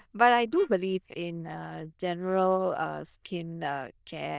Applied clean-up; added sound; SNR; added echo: neural diffusion model UNIVERSE++.